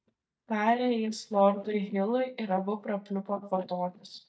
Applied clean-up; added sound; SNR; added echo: neural mask model DeepFilterNet 3.